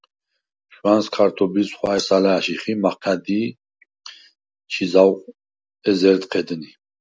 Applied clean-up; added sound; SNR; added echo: none; none; none; none.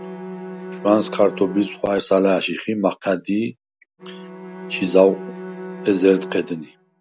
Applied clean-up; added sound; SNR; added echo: none; Bowed string instrument; 14 dB; none.